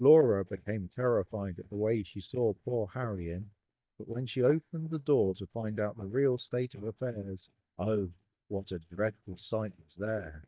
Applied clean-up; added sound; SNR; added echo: neural mask model DeepFilterNet 3.